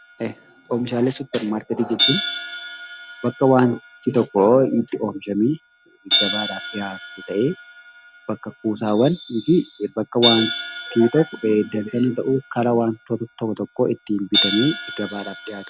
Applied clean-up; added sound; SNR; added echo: none; Hi-hat; 5 dB; none.